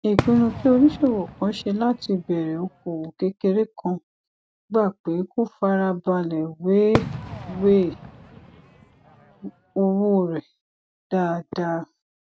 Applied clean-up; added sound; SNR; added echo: none; Fireworks; 9 dB; none.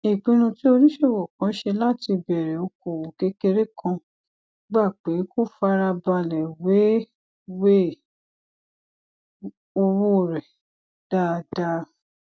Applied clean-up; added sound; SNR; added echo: none; none; none; none.